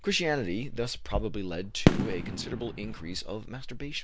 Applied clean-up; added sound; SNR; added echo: none; Fireworks; -3 dB; none.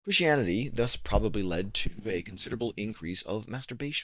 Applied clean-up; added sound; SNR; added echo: neural mask model DeepFilterNet 3.